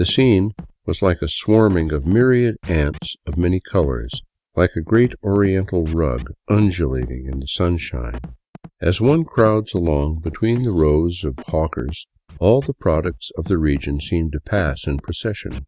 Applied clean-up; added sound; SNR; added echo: neural mask model RNNoise.